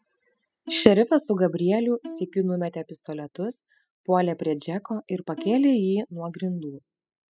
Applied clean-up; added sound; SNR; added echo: classical method spectral subtraction.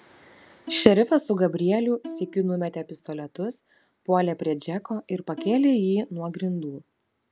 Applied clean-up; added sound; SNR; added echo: none; Bowed string instrument; 17 dB; none.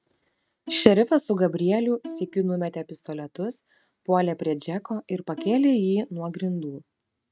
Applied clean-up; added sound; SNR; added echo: neural mask model RNNoise.